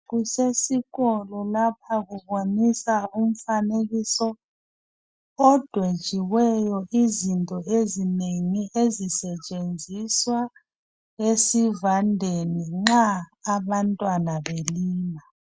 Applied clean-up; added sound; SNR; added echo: none; none; none; none.